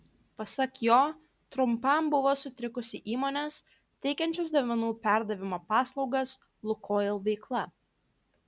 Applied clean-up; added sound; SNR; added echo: none; none; none; none.